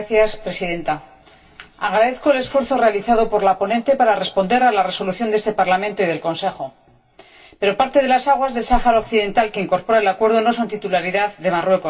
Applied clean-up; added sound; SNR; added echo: none; none; none; reverberation time 0.2 s.